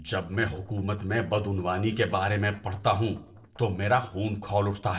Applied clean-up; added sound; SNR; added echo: neural separator model SepFormer DNS4.